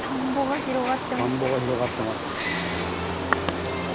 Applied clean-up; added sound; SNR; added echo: none; Wild animals; 2 dB; none.